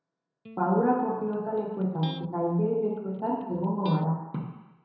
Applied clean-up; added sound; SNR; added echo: none; Electric guitar; 18 dB; reverberation time 1.0 s.